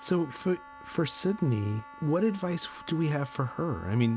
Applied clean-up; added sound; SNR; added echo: none; Wind instrument, woodwind instrument; 18 dB; none.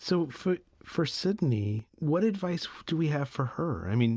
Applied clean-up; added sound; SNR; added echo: none; none; none; none.